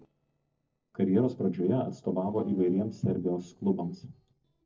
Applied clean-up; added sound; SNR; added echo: neural separator model SepFormer DNS4.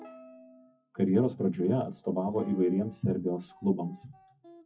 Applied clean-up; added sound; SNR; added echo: classical method WPE with log-MMSE.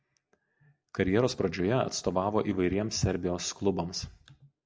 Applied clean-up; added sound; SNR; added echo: none; none; none; none.